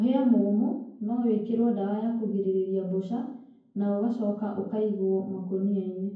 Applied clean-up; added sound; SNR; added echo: none; none; none; reverberation time 0.9 s.